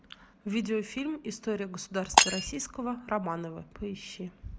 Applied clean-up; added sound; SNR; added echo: none; Shatter; -3 dB; none.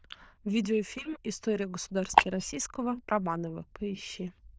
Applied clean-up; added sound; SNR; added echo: neural diffusion model UNIVERSE++.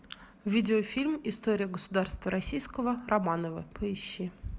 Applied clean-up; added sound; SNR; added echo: none; none; none; none.